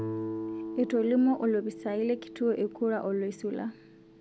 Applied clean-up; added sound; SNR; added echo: none; Guitar; 10 dB; none.